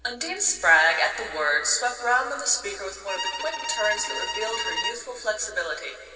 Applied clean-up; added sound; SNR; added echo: none; Bowed string instrument; 6 dB; reverberation time 2.4 s.